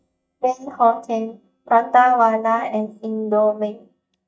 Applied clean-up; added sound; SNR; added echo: neural mask model DeepFilterNet 3.